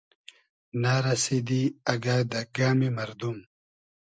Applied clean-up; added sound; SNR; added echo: none; none; none; none.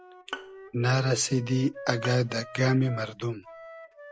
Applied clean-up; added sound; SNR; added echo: none; Bowed string instrument + Wind instrument, woodwind instrument; 15 dB; none.